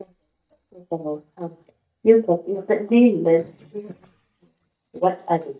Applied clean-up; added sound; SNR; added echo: neural mask model DeepFilterNet 3.